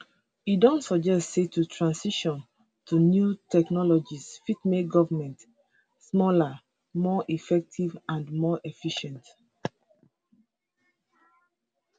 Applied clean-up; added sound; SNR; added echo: none; none; none; none.